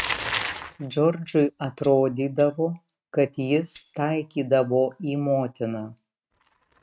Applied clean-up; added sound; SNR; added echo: neural mask model RNNoise.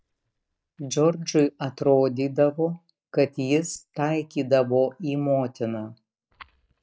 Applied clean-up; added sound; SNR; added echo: neural mask model DeepFilterNet 3.